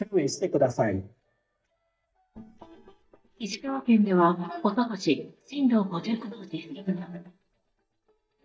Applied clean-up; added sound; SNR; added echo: neural mask model DeepFilterNet 3.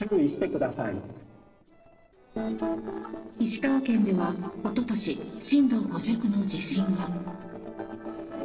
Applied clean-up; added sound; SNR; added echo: neural separator model SepFormer DNS4.